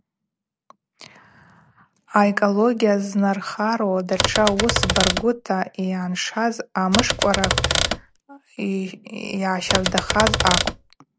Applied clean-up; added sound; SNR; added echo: none; Typewriter; -1 dB; none.